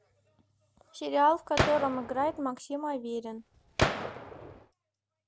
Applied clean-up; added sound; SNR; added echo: none; Gunshot, gunfire; 1 dB; none.